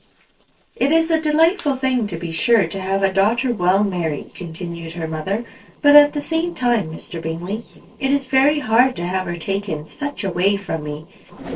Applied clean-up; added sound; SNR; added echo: neural separator model SepFormer DNS4.